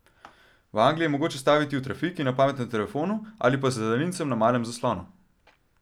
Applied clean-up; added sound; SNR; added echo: none; none; none; none.